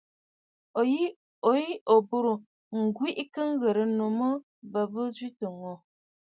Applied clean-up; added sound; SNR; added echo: none; none; none; none.